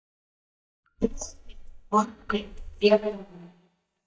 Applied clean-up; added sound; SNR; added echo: neural mask model DeepFilterNet 3.